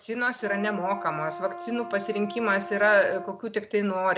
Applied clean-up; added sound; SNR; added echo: none; Brass instrument; 12 dB; none.